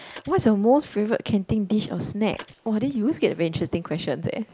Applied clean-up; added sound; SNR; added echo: neural mask model Resemble Enhance denoiser.